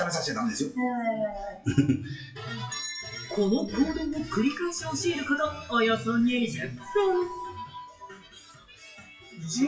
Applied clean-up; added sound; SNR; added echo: classical method WPE with log-MMSE.